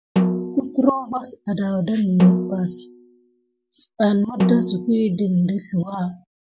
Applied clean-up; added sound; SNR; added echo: none; Snare drum; 4 dB; none.